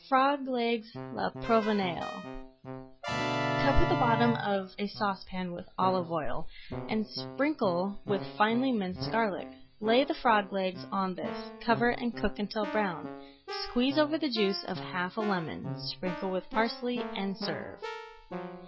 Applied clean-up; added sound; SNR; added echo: classical method log-MMSE.